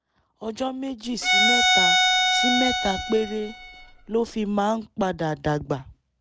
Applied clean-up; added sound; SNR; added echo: none; Bowed string instrument; -5 dB; none.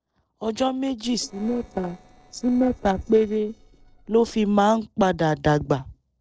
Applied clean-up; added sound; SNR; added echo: neural separator model SepFormer DNS4.